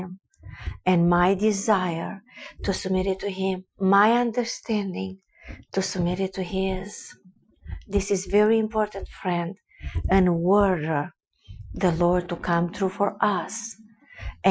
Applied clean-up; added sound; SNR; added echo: classical method Wiener filter.